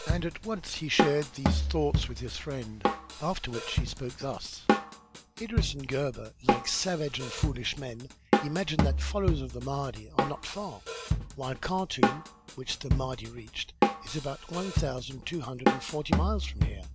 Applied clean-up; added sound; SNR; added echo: none; Drum kit; -3 dB; none.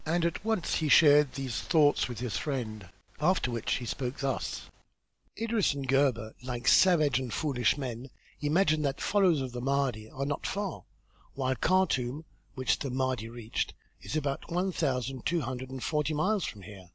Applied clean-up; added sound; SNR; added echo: none; none; none; none.